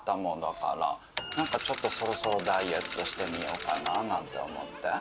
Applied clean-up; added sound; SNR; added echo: none; Glass; 1 dB; none.